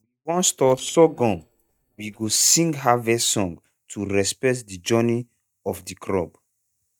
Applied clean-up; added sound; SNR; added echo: neural mask model DeepFilterNet 3.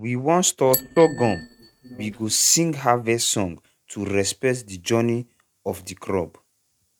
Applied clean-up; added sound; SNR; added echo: neural mask model RNNoise.